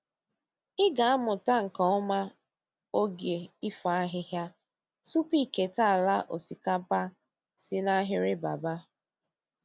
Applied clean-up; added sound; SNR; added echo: none; none; none; none.